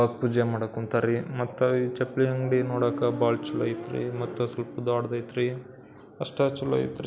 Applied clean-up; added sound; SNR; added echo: none; Motorcycle; 14 dB; none.